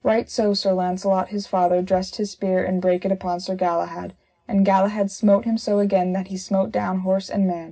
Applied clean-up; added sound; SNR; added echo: none; none; none; reverberation time 0.4 s.